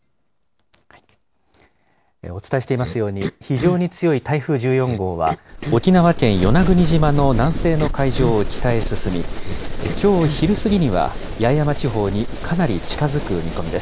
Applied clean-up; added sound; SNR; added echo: none; Cough; 13 dB; none.